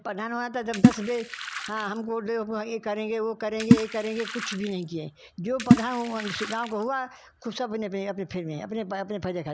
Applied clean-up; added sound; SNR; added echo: none; Water / Splash, splatter; -4 dB; none.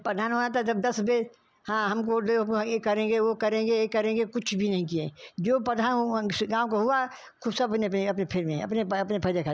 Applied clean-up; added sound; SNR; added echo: none; none; none; none.